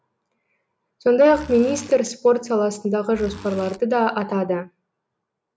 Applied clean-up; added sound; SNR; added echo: none; Zipper (clothing); 17 dB; none.